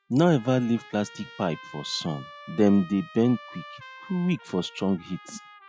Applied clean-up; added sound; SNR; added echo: classical method log-MMSE.